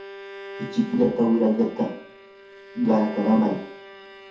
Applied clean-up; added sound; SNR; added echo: none; Bowed string instrument; 16 dB; reverberation time 0.5 s.